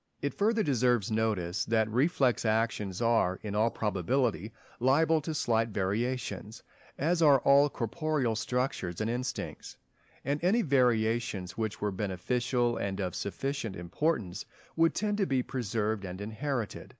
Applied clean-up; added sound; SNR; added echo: neural mask model Resemble Enhance denoiser.